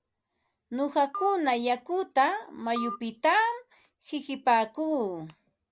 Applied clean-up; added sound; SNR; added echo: none; Telephone; 13 dB; none.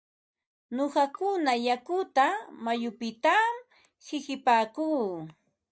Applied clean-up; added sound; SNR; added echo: neural mask model DeepFilterNet 3.